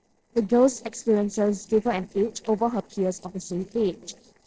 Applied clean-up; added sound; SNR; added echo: neural separator model SepFormer DNS4.